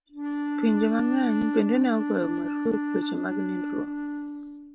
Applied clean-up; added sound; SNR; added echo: neural mask model RNNoise.